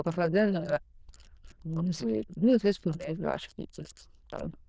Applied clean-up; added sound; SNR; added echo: neural diffusion model UNIVERSE++.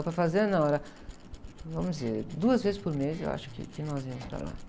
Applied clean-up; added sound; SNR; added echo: none; Guitar + Tools; 17 dB; none.